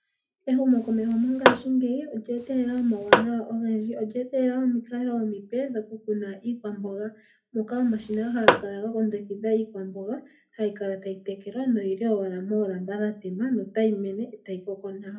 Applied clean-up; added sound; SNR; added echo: none; Tap / Hammer; -2 dB; reverberation time 0.3 s.